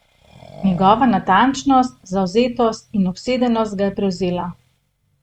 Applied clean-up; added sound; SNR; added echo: neural mask model RNNoise.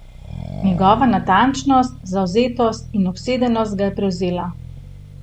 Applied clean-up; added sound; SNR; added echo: none; Accelerating, revving, vroom; 13 dB; none.